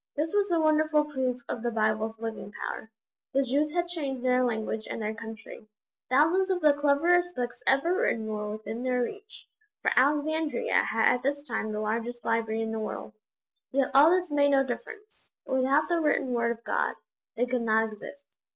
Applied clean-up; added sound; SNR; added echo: none; none; none; none.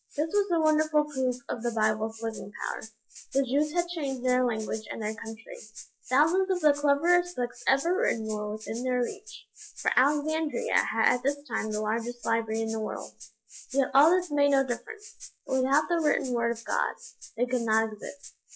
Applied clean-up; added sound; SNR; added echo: classical method log-MMSE.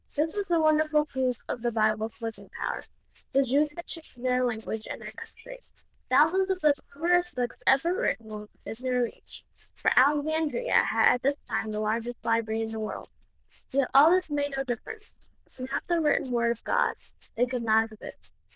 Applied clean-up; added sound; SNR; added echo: neural diffusion model UNIVERSE++.